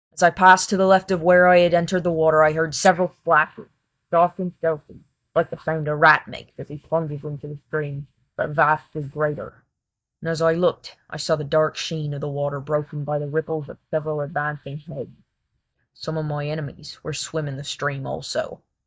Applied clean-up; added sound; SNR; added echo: neural mask model DeepFilterNet 3.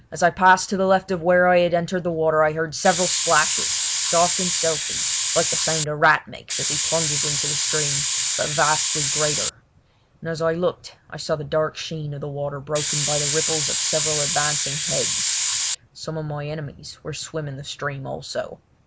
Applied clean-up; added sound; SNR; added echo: none; Hiss; -1 dB; none.